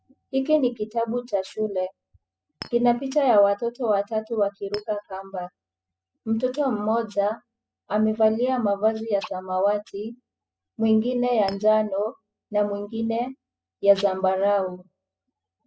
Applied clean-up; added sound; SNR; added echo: classical method spectral subtraction.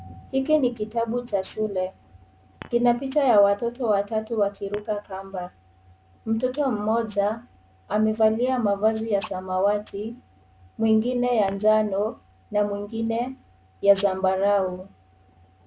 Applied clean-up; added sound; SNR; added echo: none; Chink, clink; 18 dB; none.